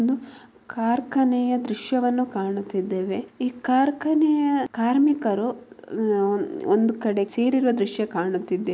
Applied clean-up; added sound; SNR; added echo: none; none; none; none.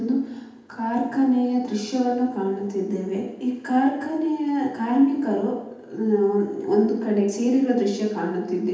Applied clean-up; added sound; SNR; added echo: none; none; none; reverberation time 0.8 s.